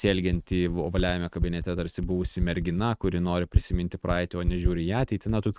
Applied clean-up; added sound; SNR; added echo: neural mask model RNNoise.